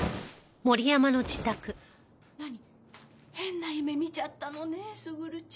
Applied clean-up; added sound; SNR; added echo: none; none; none; none.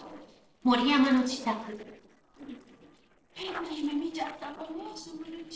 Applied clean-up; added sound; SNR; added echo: neural separator model SepFormer DNS4.